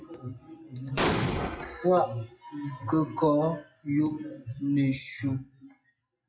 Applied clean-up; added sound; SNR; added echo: classical method WPE with log-MMSE.